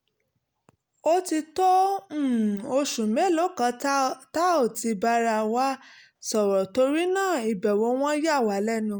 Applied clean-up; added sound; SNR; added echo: none; none; none; none.